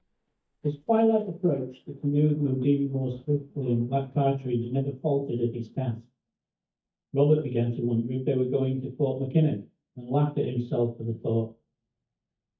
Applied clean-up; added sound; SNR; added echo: neural mask model DeepFilterNet 3.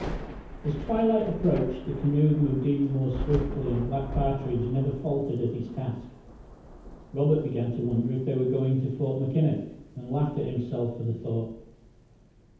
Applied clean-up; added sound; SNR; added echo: none; Thunder / Rain; 11 dB; reverberation time 0.9 s.